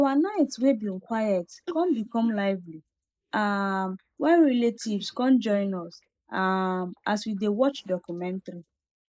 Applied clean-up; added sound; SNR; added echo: neural mask model Resemble Enhance denoiser.